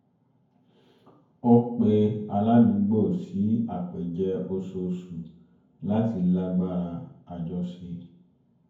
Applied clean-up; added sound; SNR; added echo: none; none; none; reverberation time 0.9 s.